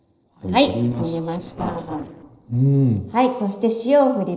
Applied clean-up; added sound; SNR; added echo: neural separator model SepFormer DNS4.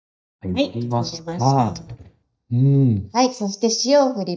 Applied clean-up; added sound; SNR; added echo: neural mask model DeepFilterNet 3.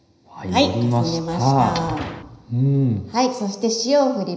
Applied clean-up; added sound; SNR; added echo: none; Sliding door; 16 dB; reverberation time 0.9 s.